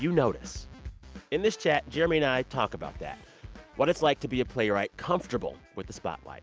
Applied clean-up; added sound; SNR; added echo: none; none; none; none.